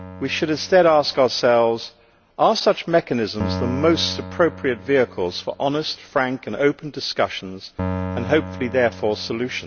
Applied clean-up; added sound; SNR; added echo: none; Keyboard (musical); 12 dB; none.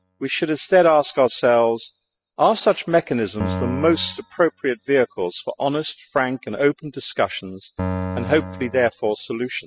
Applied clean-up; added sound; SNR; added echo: classical method spectral subtraction.